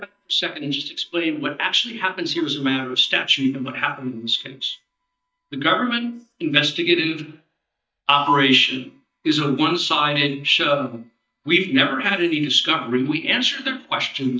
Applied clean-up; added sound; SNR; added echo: neural mask model DeepFilterNet 3.